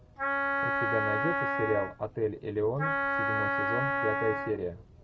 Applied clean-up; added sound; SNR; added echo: none; Wind instrument, woodwind instrument; -3 dB; none.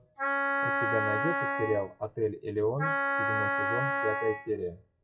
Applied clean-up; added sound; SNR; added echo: classical method log-MMSE.